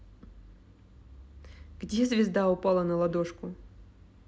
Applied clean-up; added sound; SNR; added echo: none; none; none; none.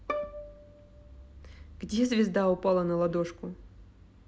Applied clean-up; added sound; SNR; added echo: none; Bowed string instrument; 12 dB; none.